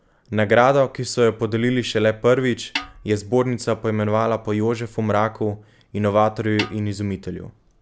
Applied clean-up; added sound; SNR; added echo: none; Snare drum; 11 dB; none.